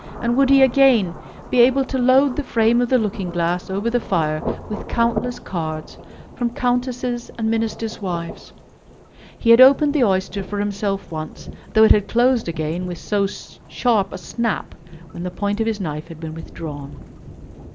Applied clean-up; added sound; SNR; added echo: none; Rain / Thunderstorm; 15 dB; none.